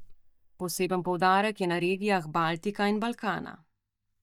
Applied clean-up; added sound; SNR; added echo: neural mask model DeepFilterNet 3.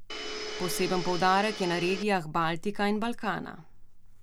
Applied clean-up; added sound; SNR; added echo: none; Domestic sounds, home sounds; 8 dB; none.